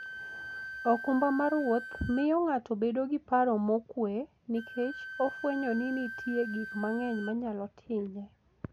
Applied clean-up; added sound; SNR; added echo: none; Wind instrument, woodwind instrument; 13 dB; none.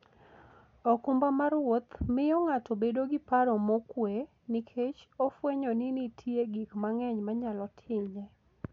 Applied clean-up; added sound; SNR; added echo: none; none; none; none.